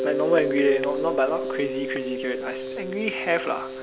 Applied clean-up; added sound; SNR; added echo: none; Mallet percussion; 4 dB; none.